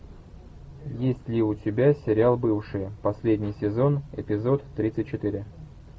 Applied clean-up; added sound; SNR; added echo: none; none; none; none.